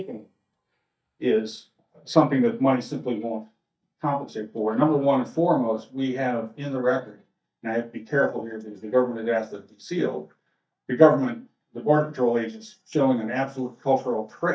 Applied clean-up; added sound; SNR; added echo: neural mask model DeepFilterNet 3.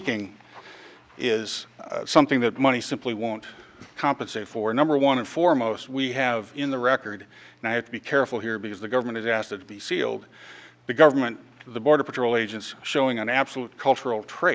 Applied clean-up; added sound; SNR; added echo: none; none; none; none.